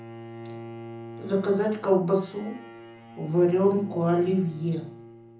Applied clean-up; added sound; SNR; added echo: none; Bowed string instrument; 15 dB; reverberation time 0.5 s.